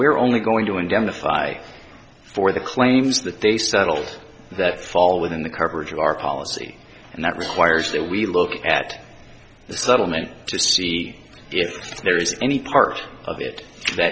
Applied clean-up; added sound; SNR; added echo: none; none; none; none.